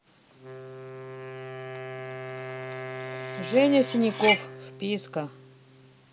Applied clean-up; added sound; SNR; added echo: none; Wind instrument, woodwind instrument + Cutlery, silverware; 6 dB; none.